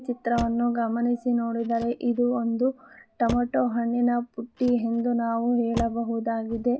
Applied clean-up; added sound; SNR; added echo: none; Motor vehicle (road); 16 dB; none.